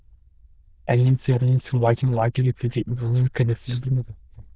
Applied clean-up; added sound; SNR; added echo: neural diffusion model UNIVERSE++.